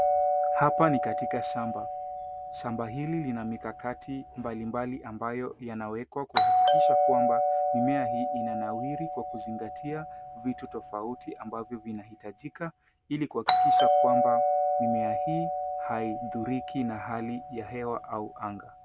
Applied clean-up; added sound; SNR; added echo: none; Doorbell; -5 dB; none.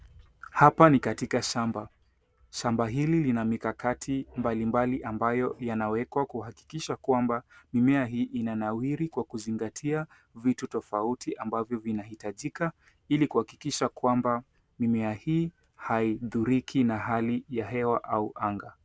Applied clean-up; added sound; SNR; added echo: none; none; none; none.